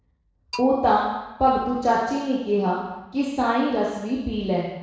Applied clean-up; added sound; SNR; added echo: neural separator model SepFormer DNS4.